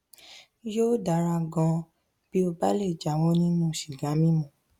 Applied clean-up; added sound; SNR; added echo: none; none; none; none.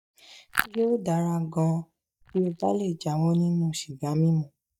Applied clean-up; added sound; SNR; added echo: neural mask model DeepFilterNet 3.